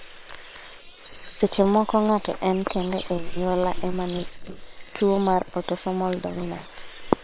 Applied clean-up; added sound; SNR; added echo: neural separator model SepFormer WHAM!.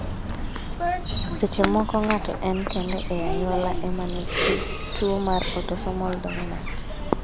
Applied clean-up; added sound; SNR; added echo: none; Bird vocalization, bird call, bird song; 0 dB; none.